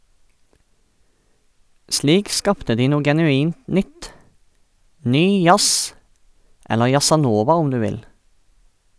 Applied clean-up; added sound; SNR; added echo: none; none; none; none.